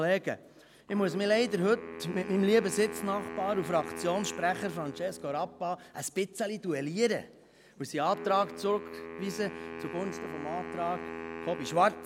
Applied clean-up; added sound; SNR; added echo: none; Wind instrument, woodwind instrument; 11 dB; none.